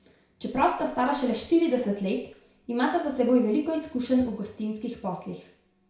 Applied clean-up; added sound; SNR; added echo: none; none; none; reverberation time 0.6 s.